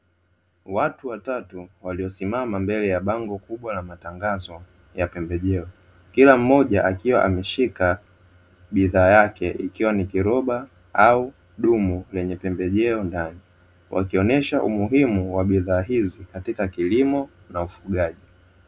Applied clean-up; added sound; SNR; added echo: none; none; none; none.